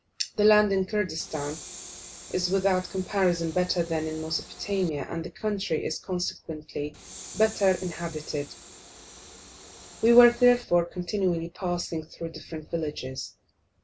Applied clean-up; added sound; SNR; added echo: none; Train; 17 dB; none.